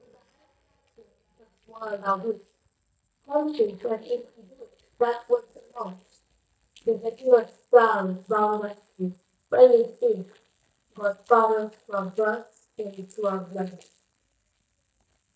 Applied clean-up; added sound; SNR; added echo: neural mask model DeepFilterNet 3.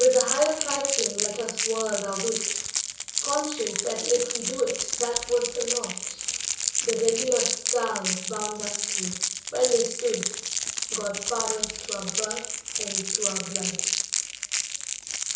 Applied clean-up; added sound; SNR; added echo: none; Crackle; 0 dB; reverberation time 0.6 s.